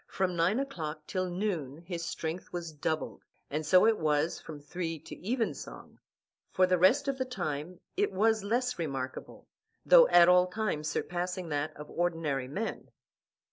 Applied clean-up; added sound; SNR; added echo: none; none; none; none.